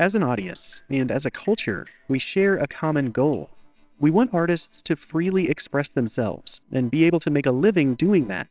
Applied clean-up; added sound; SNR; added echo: neural separator model SepFormer WHAMR!.